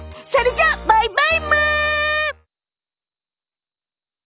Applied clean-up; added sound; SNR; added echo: none; none; none; none.